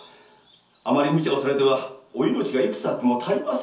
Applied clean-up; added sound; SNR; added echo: none; none; none; reverberation time 0.5 s.